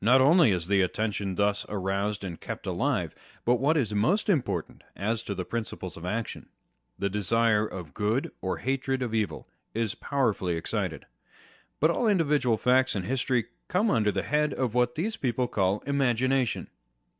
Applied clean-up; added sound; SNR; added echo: none; none; none; none.